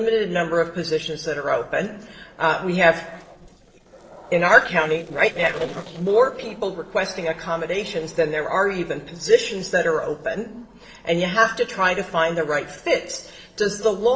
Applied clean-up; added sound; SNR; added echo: neural separator model SepFormer DNS4.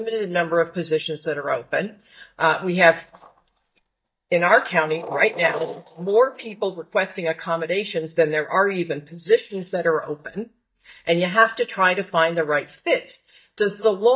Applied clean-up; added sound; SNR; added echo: neural mask model DeepFilterNet 3.